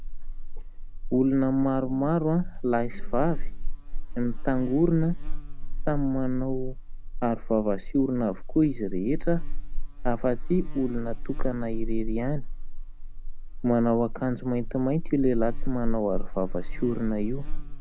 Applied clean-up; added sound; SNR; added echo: none; Buzz; 0 dB; none.